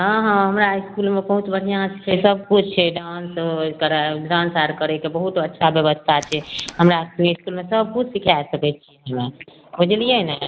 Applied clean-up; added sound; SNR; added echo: none; Tools; 17 dB; none.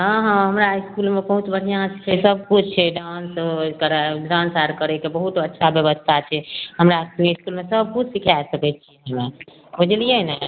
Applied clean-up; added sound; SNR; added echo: none; none; none; none.